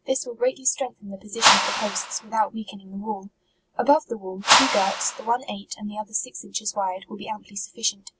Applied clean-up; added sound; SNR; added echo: none; Whoosh, swoosh, swish; -4 dB; none.